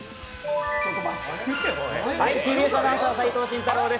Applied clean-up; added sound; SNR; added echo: none; Drill; 17 dB; none.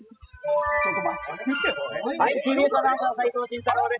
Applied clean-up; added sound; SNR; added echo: classical method spectral subtraction.